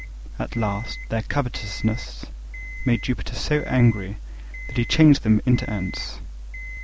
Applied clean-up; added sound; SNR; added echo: none; Alarm; 18 dB; none.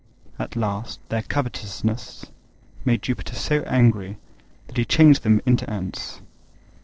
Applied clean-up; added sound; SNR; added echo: neural separator model SepFormer DNS4.